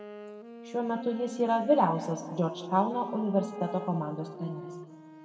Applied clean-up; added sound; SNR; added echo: none; Wind instrument, woodwind instrument; 14 dB; reverberation time 1.9 s.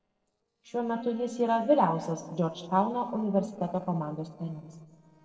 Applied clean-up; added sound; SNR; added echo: neural separator model SepFormer DNS4.